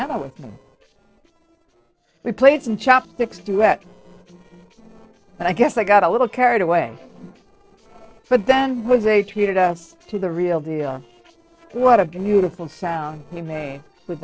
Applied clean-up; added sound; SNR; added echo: neural separator model SepFormer DNS4.